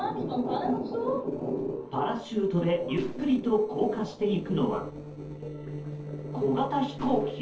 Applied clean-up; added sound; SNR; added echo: neural separator model SepFormer DNS4.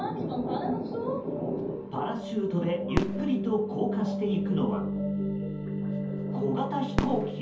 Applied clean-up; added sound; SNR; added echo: none; Fireworks; 10 dB; reverberation time 0.5 s.